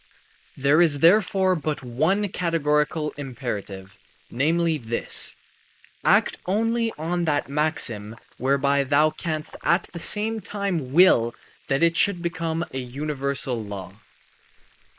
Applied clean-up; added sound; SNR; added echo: neural mask model Resemble Enhance denoiser.